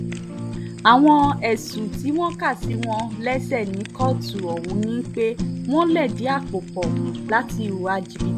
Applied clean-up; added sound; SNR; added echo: none; Fire; 6 dB; none.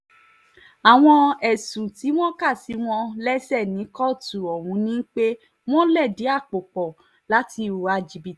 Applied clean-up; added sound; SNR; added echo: none; none; none; none.